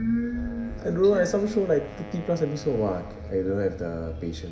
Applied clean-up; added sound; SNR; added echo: none; Wind instrument, woodwind instrument; 19 dB; reverberation time 0.9 s.